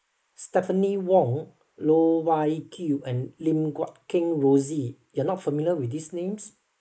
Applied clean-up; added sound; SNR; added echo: neural mask model Resemble Enhance denoiser.